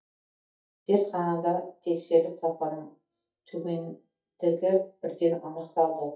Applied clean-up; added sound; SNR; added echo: neural mask model DeepFilterNet 3.